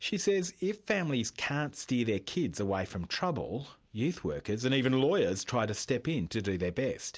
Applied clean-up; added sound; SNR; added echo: none; none; none; none.